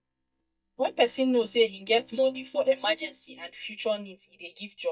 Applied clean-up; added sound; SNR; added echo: neural mask model DeepFilterNet 3.